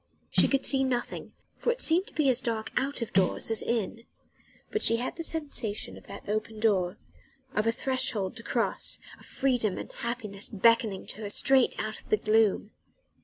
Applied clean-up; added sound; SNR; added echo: none; Snare drum; 5 dB; none.